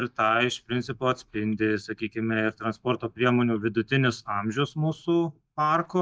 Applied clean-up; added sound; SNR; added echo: neural mask model DeepFilterNet 3.